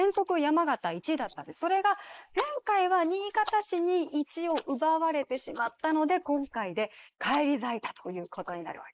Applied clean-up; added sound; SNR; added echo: neural mask model Resemble Enhance denoiser.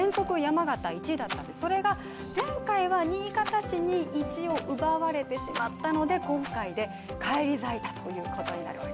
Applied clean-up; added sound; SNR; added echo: none; Rattle; 16 dB; none.